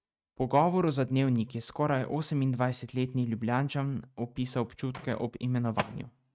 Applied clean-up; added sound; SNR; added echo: neural mask model RNNoise.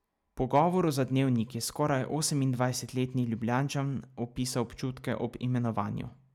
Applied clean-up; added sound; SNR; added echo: none; none; none; none.